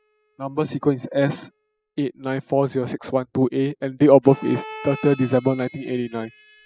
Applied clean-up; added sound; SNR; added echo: classical method spectral subtraction.